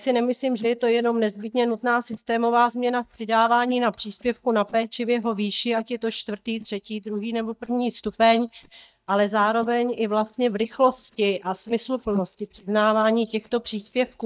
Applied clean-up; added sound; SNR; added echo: neural mask model DeepFilterNet 3.